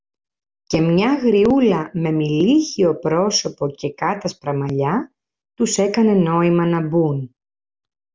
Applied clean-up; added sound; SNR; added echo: none; none; none; none.